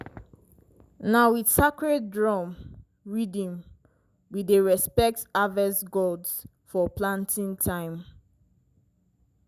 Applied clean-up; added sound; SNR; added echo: none; none; none; none.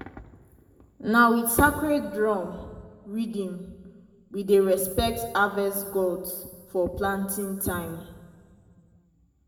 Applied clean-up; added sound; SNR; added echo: none; none; none; reverberation time 1.3 s.